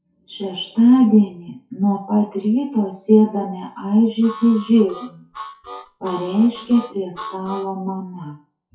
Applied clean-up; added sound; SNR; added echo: classical method WPE with log-MMSE.